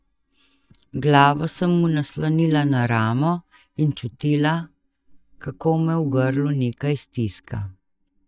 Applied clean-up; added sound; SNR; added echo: neural mask model DeepFilterNet 3.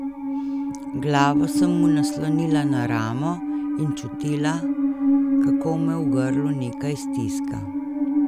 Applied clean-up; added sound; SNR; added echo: none; Musical instrument; -4 dB; none.